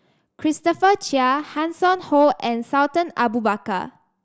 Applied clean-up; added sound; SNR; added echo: none; none; none; none.